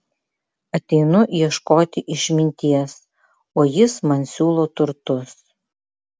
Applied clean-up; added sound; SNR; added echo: none; none; none; none.